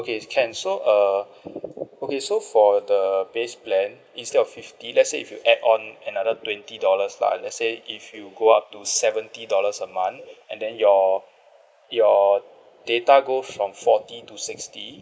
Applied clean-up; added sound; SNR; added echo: neural mask model Resemble Enhance denoiser.